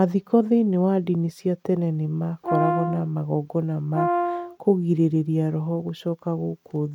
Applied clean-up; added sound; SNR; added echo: neural mask model RNNoise.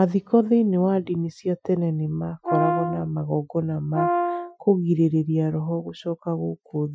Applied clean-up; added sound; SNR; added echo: classical method Wiener filter.